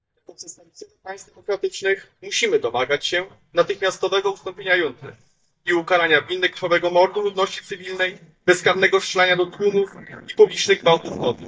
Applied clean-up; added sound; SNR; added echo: neural mask model DeepFilterNet 3.